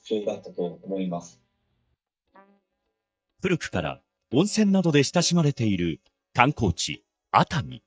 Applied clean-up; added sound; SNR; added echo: neural mask model DeepFilterNet 3.